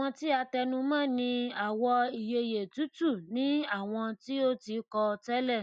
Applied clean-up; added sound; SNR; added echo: none; none; none; none.